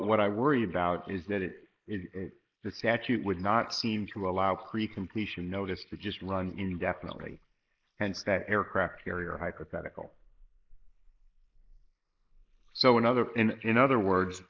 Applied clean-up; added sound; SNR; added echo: neural mask model Resemble Enhance denoiser.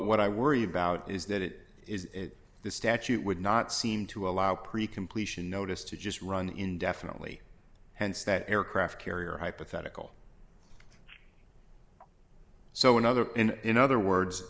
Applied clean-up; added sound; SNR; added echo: none; none; none; none.